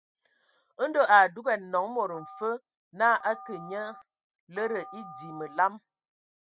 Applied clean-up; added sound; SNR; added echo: classical method spectral subtraction.